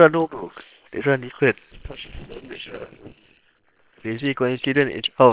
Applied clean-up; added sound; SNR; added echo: neural separator model SepFormer WHAM!.